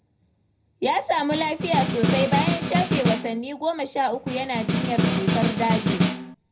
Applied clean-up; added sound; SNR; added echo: none; Snare drum; -2 dB; reverberation time 0.4 s.